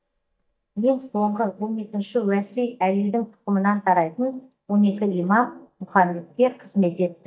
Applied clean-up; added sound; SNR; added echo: neural mask model DeepFilterNet 3.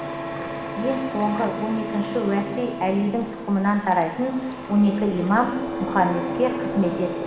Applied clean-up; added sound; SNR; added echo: none; Printer; 6 dB; reverberation time 2.0 s.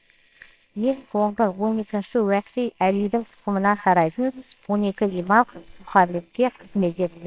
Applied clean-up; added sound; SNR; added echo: neural separator model SepFormer WHAMR!.